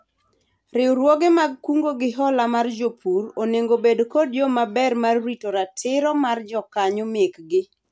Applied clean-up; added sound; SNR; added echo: none; none; none; none.